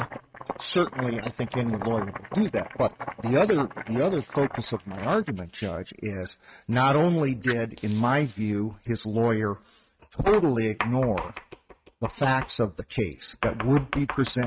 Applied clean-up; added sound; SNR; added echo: neural mask model RNNoise.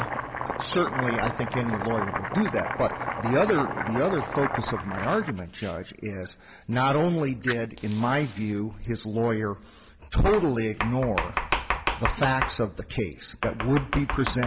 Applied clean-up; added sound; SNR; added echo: none; Domestic sounds, home sounds; 6 dB; none.